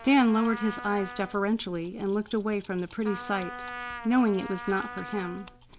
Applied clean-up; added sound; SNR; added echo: none; Keys jangling + Trumpet; 13 dB; none.